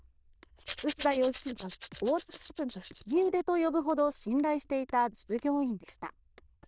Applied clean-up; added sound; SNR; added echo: neural diffusion model UNIVERSE++.